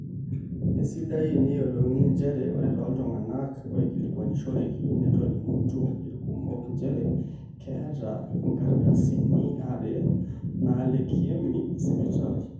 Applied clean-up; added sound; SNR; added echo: none; none; none; reverberation time 0.7 s.